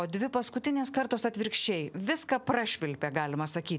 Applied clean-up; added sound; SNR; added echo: none; none; none; none.